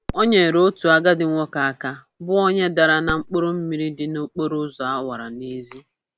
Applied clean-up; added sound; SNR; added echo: none; Fireworks; 20 dB; none.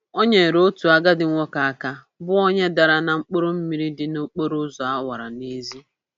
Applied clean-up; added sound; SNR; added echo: none; none; none; none.